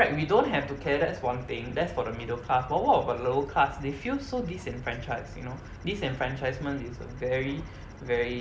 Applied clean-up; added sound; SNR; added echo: none; none; none; none.